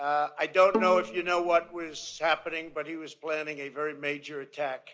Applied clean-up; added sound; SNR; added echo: none; Bowed string instrument; 8 dB; none.